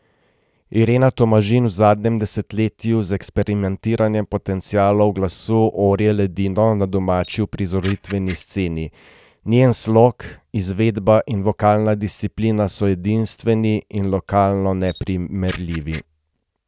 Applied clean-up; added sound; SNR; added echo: none; Camera; 15 dB; none.